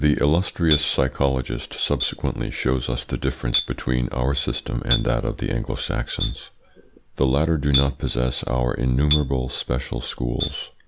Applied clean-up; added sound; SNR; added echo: none; Chink, clink; 11 dB; none.